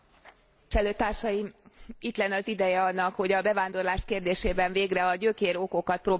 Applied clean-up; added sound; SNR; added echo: none; none; none; none.